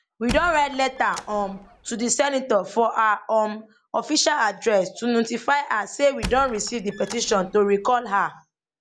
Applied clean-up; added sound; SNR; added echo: none; Squeak; 15 dB; none.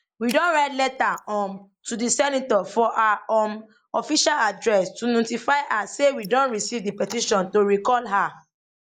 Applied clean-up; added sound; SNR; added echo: neural mask model Resemble Enhance denoiser.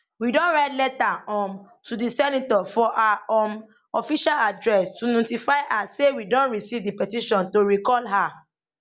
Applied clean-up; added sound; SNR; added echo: none; none; none; none.